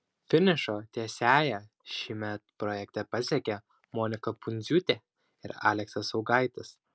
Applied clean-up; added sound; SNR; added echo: none; none; none; none.